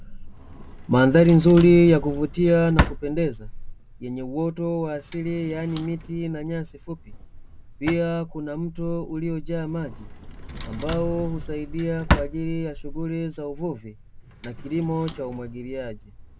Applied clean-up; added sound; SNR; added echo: none; Drawer open or close; 8 dB; none.